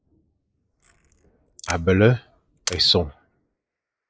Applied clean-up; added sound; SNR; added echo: neural mask model Resemble Enhance denoiser.